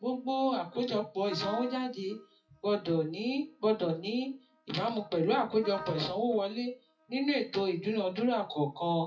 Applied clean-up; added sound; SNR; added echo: classical method WPE with log-MMSE.